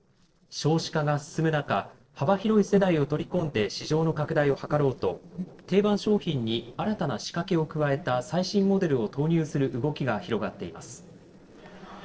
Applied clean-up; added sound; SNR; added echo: neural separator model SepFormer DNS4.